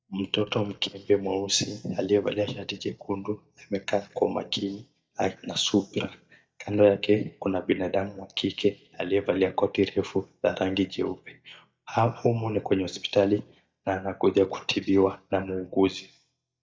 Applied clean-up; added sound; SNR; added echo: neural mask model DeepFilterNet 3.